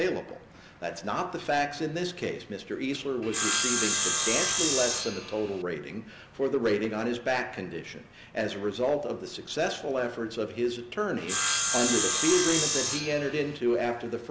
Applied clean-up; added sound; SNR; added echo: none; Sawing; -2 dB; none.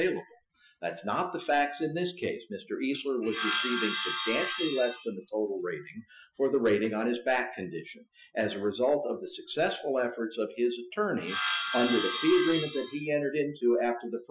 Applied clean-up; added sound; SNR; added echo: classical method Wiener filter.